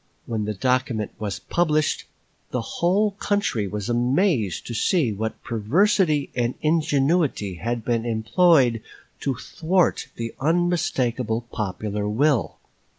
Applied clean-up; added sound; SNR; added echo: none; none; none; none.